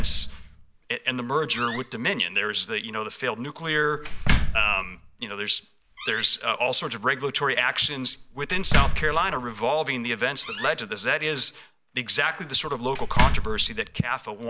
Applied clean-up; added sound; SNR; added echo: none; Slam; 2 dB; none.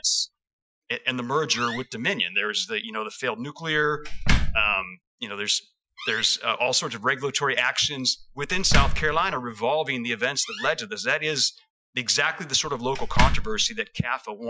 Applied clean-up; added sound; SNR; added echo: classical method Wiener filter.